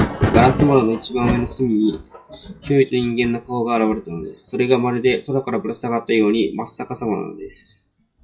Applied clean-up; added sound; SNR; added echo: classical method WPE with log-MMSE.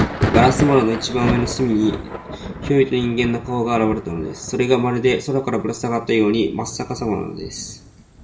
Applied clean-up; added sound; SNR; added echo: none; Thunder; 7 dB; reverberation time 0.5 s.